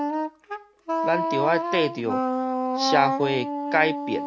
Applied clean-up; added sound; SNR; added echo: none; Wind instrument, woodwind instrument; 0 dB; none.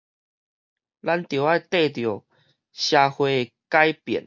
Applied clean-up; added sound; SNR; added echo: none; none; none; none.